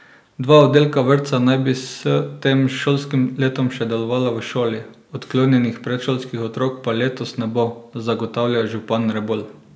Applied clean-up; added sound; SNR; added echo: none; none; none; none.